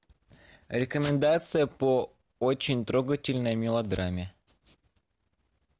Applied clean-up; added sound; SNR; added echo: none; none; none; none.